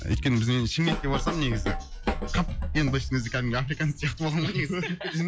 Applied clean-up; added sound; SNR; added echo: classical method log-MMSE.